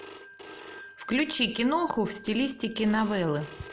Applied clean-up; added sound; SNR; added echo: none; Telephone; 18 dB; none.